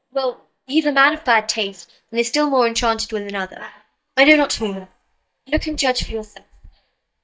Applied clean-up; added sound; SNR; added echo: neural mask model DeepFilterNet 3.